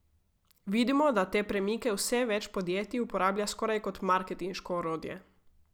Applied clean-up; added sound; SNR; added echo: none; none; none; none.